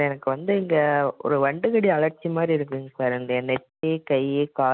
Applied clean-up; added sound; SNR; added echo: none; none; none; none.